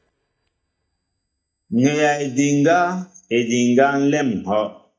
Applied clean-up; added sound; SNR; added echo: neural mask model DeepFilterNet 3.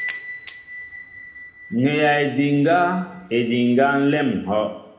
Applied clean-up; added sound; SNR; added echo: none; Door / Bell; 6 dB; reverberation time 0.8 s.